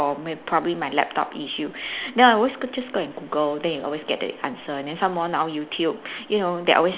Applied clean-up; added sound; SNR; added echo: none; none; none; none.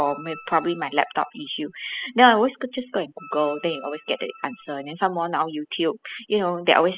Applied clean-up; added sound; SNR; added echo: classical method spectral subtraction.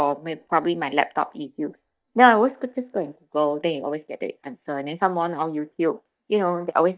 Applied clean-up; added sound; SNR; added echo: neural mask model DeepFilterNet 3.